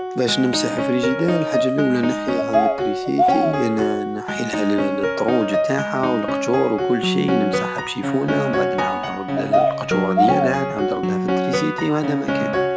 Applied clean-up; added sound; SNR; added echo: none; Piano + Bird vocalization, bird call, bird song; -2 dB; none.